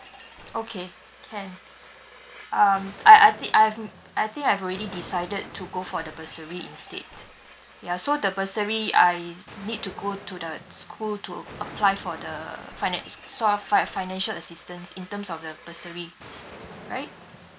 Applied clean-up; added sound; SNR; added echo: none; Explosion; 19 dB; none.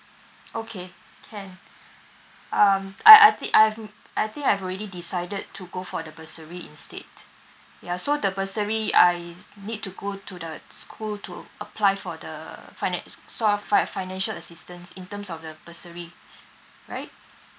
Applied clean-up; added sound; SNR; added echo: none; none; none; none.